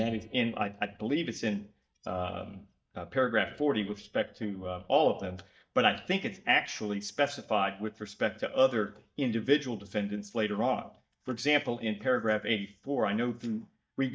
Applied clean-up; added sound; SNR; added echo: neural mask model DeepFilterNet 3.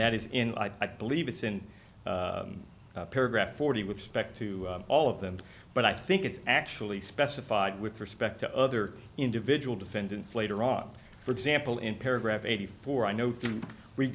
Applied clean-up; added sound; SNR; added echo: none; none; none; none.